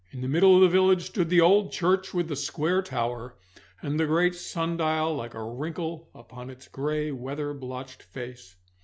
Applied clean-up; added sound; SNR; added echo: none; none; none; none.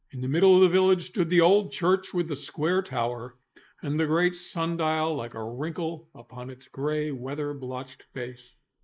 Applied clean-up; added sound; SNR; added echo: neural mask model Resemble Enhance denoiser.